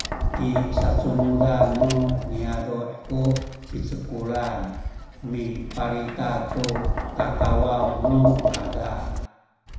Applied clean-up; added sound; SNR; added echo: none; Tap; 1 dB; reverberation time 1.0 s.